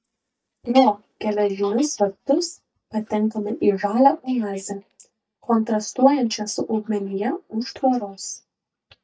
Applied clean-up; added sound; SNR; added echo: neural mask model DeepFilterNet 3.